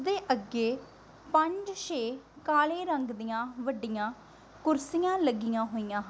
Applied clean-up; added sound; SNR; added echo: none; none; none; none.